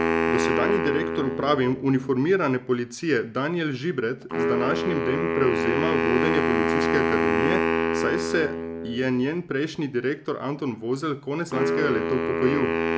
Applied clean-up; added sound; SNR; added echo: none; Wind instrument, woodwind instrument; 0 dB; none.